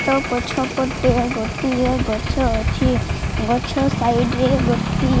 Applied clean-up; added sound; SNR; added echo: none; Piano + Frying (food); 17 dB; none.